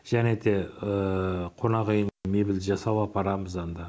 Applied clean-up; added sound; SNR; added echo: none; none; none; none.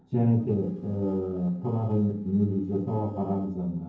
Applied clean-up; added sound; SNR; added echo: neural separator model SepFormer DNS4.